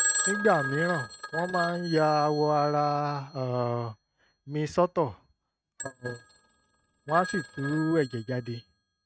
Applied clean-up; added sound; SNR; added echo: neural mask model RNNoise.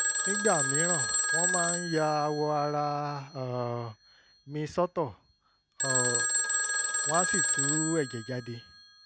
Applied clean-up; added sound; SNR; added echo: none; Telephone; -3 dB; none.